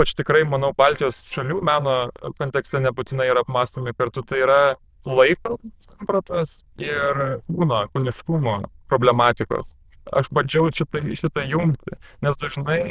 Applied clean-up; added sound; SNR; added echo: neural diffusion model UNIVERSE++.